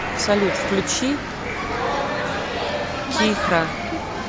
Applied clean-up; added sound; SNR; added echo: none; Gong; 12 dB; none.